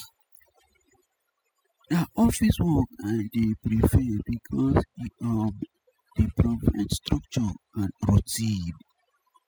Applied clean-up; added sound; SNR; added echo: classical method spectral subtraction.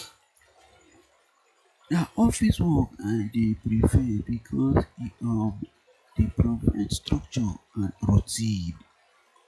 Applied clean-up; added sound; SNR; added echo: classical method log-MMSE.